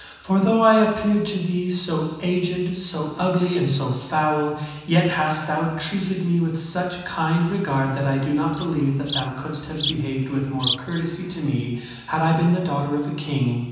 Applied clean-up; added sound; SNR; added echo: none; Insect; 9 dB; reverberation time 1.1 s.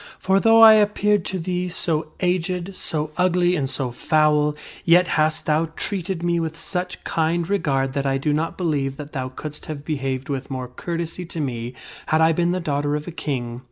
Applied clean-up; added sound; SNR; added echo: none; none; none; none.